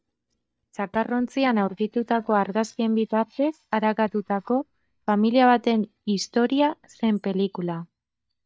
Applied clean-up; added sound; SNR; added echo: neural mask model DeepFilterNet 3.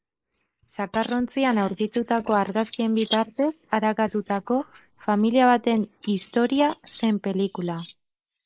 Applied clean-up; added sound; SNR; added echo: neural mask model Resemble Enhance denoiser.